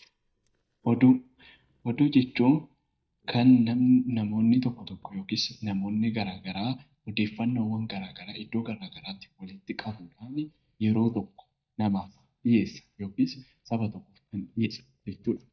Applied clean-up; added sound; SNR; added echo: neural mask model DeepFilterNet 3.